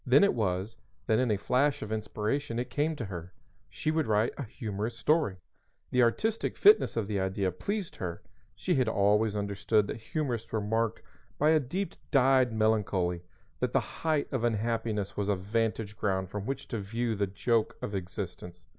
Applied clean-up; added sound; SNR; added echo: none; none; none; none.